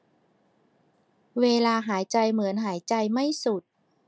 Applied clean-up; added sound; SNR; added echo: none; none; none; none.